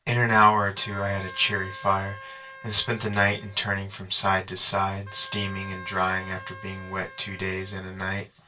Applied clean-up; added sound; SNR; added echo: none; Wind instrument, woodwind instrument; 18 dB; reverberation time 0.2 s.